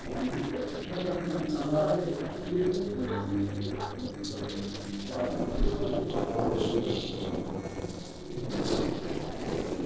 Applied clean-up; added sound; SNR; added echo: neural separator model SepFormer DNS4.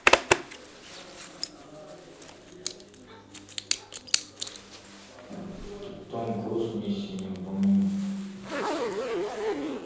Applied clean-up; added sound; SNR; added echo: none; Zipper (clothing); -2 dB; reverberation time 1.3 s.